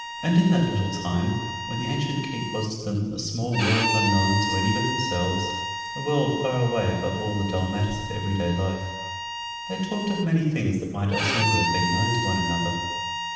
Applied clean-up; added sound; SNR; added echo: none; Bowed string instrument; 5 dB; reverberation time 1.2 s.